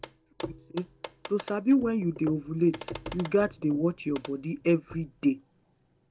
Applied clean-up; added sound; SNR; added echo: none; Clock; 15 dB; none.